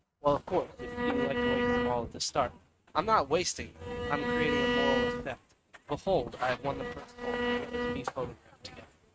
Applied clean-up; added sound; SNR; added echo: neural mask model RNNoise.